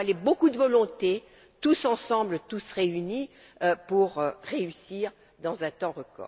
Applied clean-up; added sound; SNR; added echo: none; none; none; none.